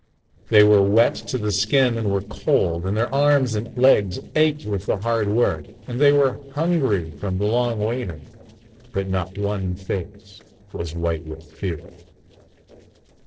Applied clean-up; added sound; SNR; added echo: neural separator model SepFormer DNS4.